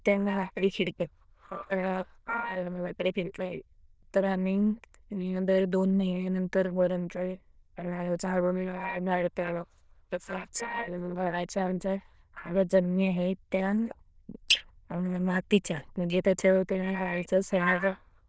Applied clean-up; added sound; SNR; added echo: neural diffusion model UNIVERSE++.